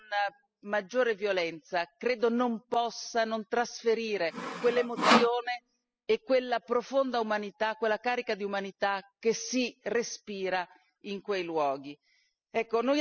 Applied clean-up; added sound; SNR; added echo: classical method spectral subtraction.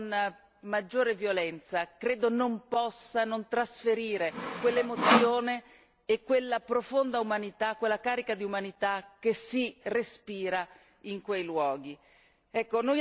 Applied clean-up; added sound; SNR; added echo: none; Sawing; -2 dB; none.